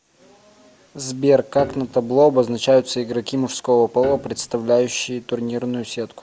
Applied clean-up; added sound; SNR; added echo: none; Piano; 18 dB; none.